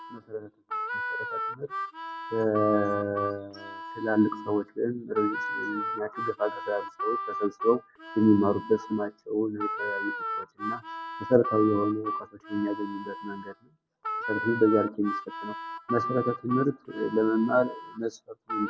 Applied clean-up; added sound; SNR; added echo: none; Harmonica; 7 dB; none.